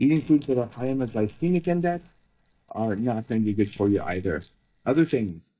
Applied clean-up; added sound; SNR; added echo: neural mask model DeepFilterNet 3.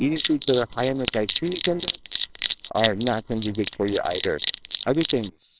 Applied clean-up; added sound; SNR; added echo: neural separator model SepFormer WHAMR!.